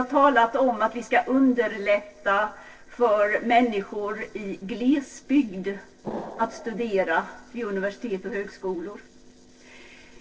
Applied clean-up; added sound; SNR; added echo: neural separator model SepFormer DNS4.